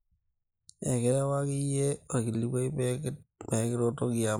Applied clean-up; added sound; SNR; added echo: neural mask model Resemble Enhance denoiser.